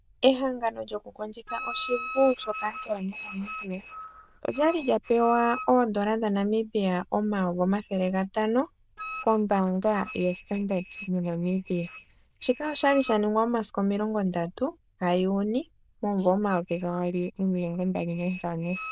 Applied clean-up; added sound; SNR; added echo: neural diffusion model UNIVERSE++.